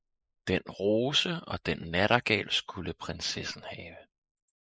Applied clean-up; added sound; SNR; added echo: neural mask model Resemble Enhance denoiser.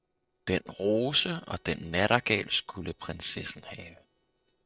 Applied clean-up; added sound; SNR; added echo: neural separator model SepFormer DNS4.